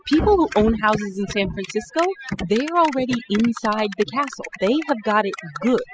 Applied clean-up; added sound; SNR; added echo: classical method spectral subtraction.